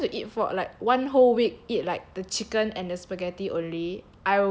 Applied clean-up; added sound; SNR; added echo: none; none; none; none.